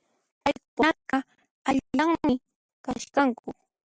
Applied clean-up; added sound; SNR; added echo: none; none; none; none.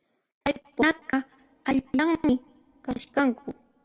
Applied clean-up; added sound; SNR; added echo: none; none; none; reverberation time 0.7 s.